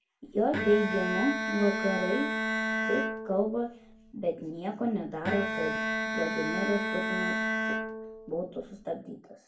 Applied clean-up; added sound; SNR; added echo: none; Bowed string instrument; 1 dB; reverberation time 0.3 s.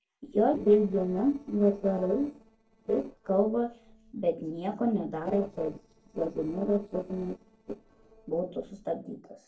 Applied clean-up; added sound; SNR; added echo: neural separator model SepFormer DNS4.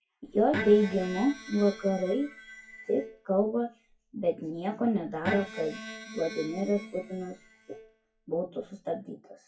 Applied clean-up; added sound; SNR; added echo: classical method WPE with log-MMSE.